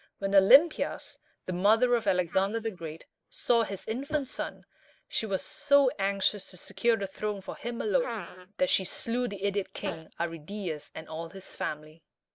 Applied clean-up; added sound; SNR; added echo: neural mask model Resemble Enhance denoiser.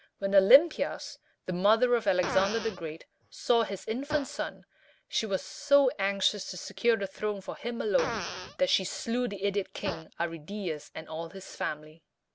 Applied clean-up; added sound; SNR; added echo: none; Fart; 14 dB; none.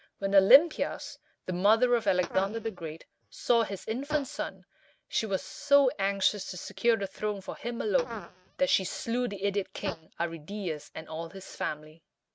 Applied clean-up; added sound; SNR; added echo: neural mask model RNNoise.